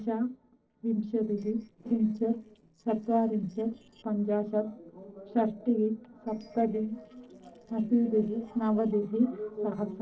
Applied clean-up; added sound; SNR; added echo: neural separator model SepFormer DNS4.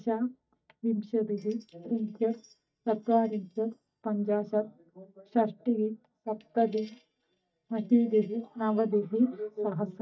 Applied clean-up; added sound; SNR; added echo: neural mask model DeepFilterNet 3.